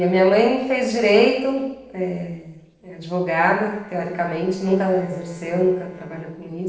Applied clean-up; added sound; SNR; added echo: neural separator model SepFormer DNS4.